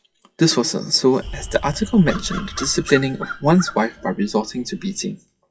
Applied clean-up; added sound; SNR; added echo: classical method WPE with log-MMSE.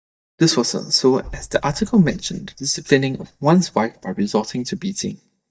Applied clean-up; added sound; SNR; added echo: neural mask model DeepFilterNet 3.